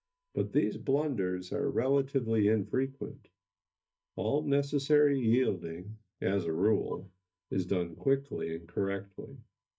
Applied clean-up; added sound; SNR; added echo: neural mask model DeepFilterNet 3.